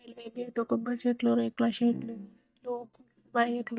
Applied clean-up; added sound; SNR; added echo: neural mask model DeepFilterNet 3.